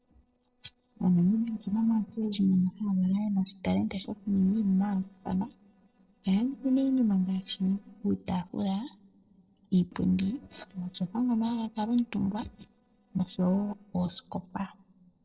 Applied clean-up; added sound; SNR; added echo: neural separator model SepFormer DNS4.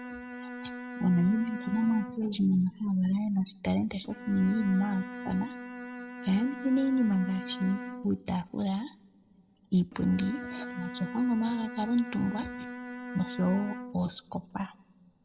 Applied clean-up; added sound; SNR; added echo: none; Bowed string instrument; 12 dB; reverberation time 1.2 s.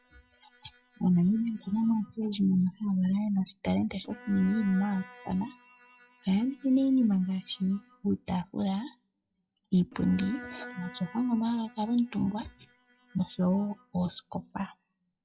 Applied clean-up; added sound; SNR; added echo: classical method WPE with log-MMSE.